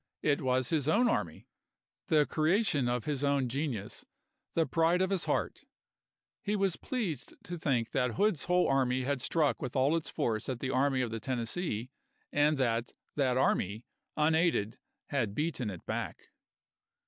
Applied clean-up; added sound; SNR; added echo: none; none; none; none.